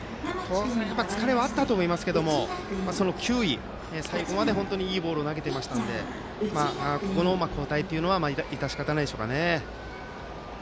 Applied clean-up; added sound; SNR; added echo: none; none; none; none.